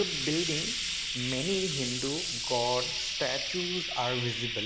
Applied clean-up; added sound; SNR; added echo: none; Frying (food); 0 dB; none.